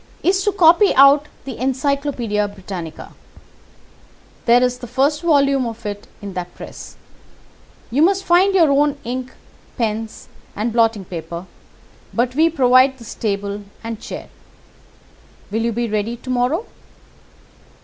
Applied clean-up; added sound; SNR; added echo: none; none; none; none.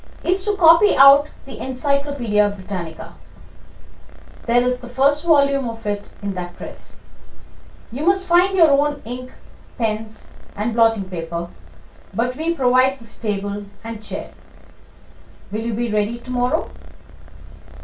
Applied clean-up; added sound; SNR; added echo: none; Purr; 20 dB; reverberation time 0.2 s.